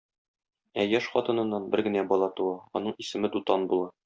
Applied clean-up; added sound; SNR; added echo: none; none; none; none.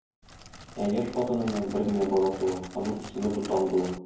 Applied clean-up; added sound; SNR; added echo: none; Crackle; 15 dB; reverberation time 0.9 s.